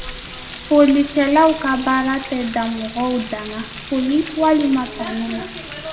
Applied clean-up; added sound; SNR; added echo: none; Frying (food); 13 dB; reverberation time 0.8 s.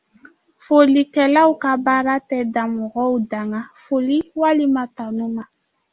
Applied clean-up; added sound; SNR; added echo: none; none; none; none.